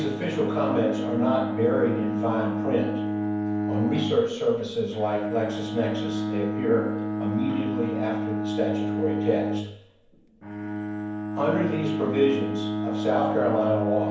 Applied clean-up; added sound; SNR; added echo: none; Bowed string instrument; 2 dB; reverberation time 0.9 s.